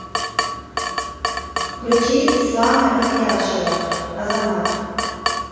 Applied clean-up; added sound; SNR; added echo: none; Drip / Water tap, faucet; 4 dB; reverberation time 2.2 s.